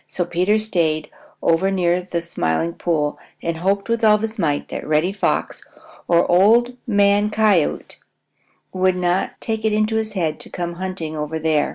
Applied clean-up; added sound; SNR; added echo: none; none; none; none.